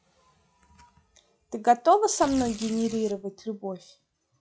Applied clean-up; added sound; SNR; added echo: classical method log-MMSE.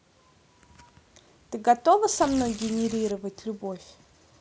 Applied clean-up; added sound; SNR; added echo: none; Tearing; 13 dB; none.